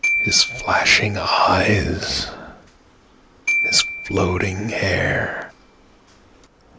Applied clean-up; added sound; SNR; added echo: none; Glockenspiel; 7 dB; none.